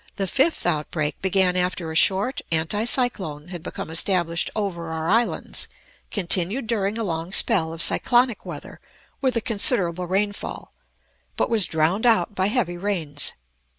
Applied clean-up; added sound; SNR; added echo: none; none; none; none.